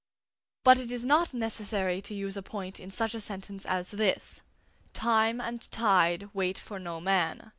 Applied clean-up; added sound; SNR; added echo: none; none; none; none.